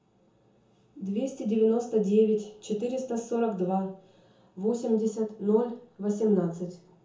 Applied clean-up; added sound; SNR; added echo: none; none; none; reverberation time 0.6 s.